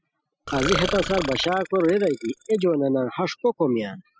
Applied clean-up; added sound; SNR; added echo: classical method spectral subtraction.